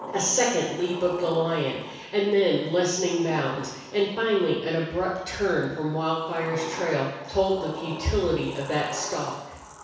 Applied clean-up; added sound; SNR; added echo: none; Sliding door; 15 dB; reverberation time 1.1 s.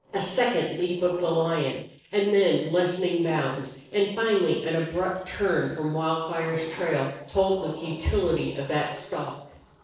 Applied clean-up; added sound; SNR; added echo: neural separator model SepFormer DNS4.